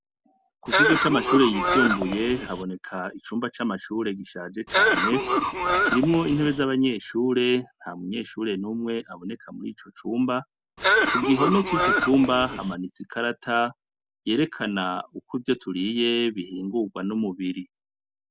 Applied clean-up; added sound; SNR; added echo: none; Cough; -3 dB; none.